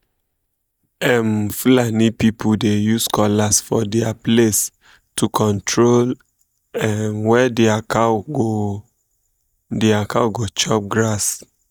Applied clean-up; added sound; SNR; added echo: neural mask model DeepFilterNet 3.